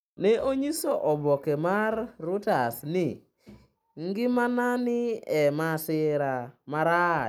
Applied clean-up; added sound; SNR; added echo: none; none; none; none.